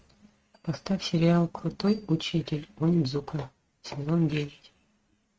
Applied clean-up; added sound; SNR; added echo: neural mask model RNNoise.